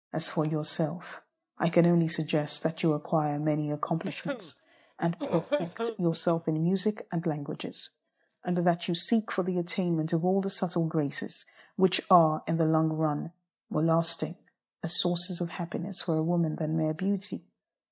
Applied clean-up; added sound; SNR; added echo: neural mask model DeepFilterNet 3.